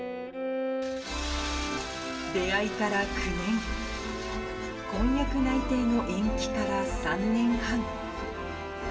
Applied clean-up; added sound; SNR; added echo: none; Bowed string instrument; 6 dB; reverberation time 2.0 s.